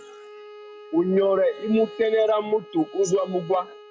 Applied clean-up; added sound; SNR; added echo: none; Bowed string instrument; 18 dB; none.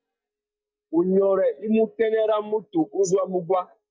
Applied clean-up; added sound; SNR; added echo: neural mask model DeepFilterNet 3.